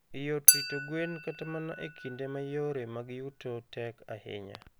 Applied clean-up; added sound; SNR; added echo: none; Chink, clink; -4 dB; none.